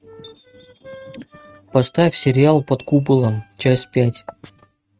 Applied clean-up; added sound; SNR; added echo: neural mask model RNNoise.